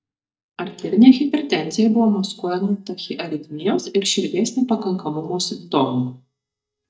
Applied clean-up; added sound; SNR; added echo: neural mask model DeepFilterNet 3.